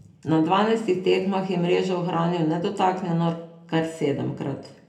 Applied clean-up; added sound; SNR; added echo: none; none; none; reverberation time 0.3 s.